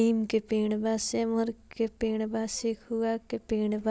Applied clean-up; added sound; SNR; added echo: none; none; none; none.